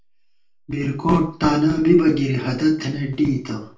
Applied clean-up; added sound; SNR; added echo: none; none; none; reverberation time 0.3 s.